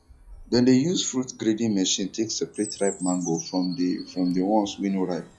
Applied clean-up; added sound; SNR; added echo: classical method log-MMSE.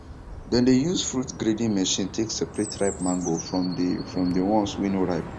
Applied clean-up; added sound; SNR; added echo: none; Chirp, tweet; 13 dB; none.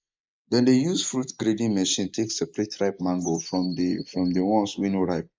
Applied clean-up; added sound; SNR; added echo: neural mask model Resemble Enhance denoiser.